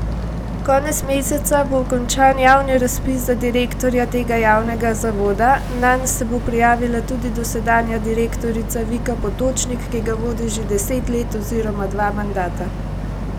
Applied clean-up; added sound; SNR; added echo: none; Boat, Water vehicle; 5 dB; none.